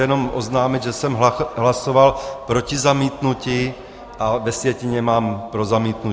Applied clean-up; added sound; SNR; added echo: none; none; none; none.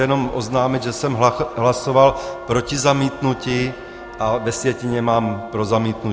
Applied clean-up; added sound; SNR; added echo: none; Wind instrument, woodwind instrument; 19 dB; none.